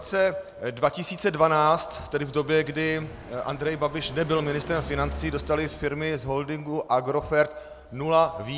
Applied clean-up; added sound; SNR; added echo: none; Car passing by; 16 dB; none.